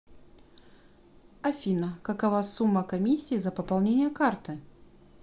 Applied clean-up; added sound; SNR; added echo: none; none; none; none.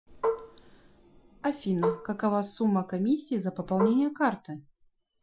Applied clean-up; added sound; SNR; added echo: classical method Wiener filter.